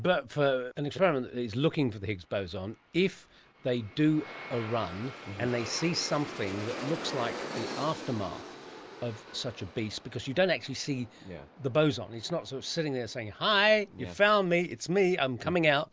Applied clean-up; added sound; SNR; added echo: none; Aircraft; 15 dB; none.